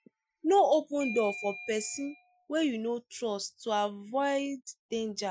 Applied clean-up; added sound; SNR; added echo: classical method Wiener filter.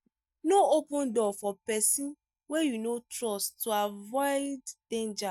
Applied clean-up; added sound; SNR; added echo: neural mask model DeepFilterNet 3.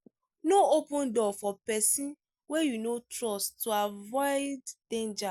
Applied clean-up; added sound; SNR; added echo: none; none; none; none.